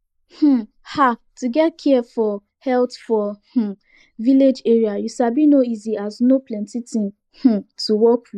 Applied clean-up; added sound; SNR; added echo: neural mask model Resemble Enhance denoiser.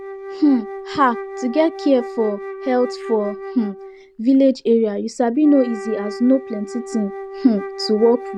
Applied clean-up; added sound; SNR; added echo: none; Wind instrument, woodwind instrument; 12 dB; none.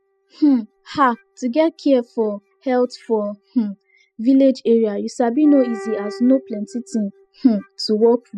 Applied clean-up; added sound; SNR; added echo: classical method spectral subtraction.